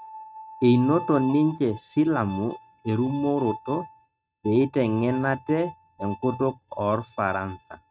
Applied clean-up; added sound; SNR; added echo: neural mask model RNNoise.